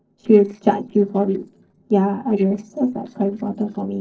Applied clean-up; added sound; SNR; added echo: neural separator model SepFormer DNS4.